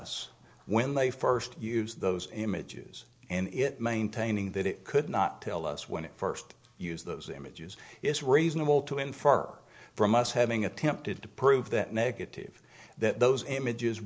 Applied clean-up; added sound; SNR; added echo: none; none; none; none.